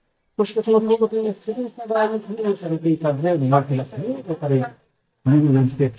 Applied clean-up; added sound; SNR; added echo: neural mask model DeepFilterNet 3.